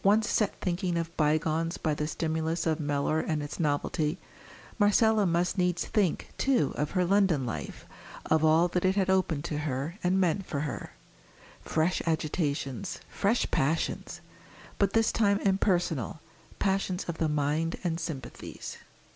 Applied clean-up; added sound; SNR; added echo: none; none; none; none.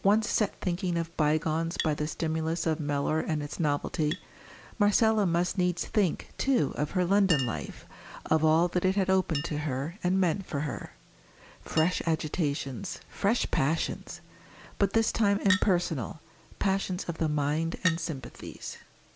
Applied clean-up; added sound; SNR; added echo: none; Chink, clink; 16 dB; none.